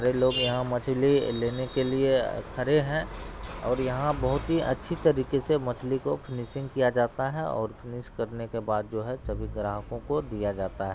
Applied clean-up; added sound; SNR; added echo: none; Bowed string instrument; 18 dB; none.